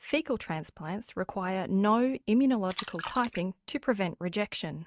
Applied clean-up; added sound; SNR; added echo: neural mask model RNNoise.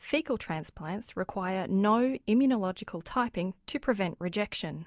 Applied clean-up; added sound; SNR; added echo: none; none; none; none.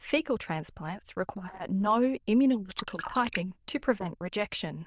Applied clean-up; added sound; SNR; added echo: neural diffusion model UNIVERSE++.